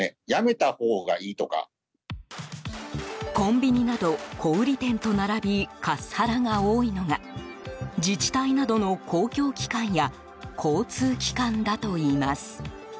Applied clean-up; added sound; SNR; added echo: none; Gunshot, gunfire; 18 dB; none.